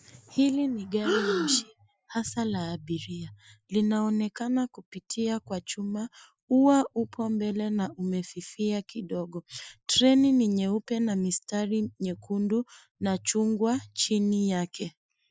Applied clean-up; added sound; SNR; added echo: classical method Wiener filter.